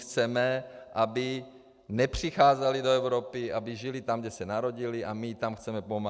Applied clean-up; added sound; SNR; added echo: none; none; none; none.